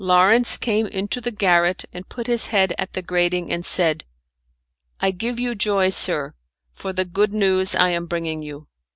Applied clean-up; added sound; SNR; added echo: none; none; none; none.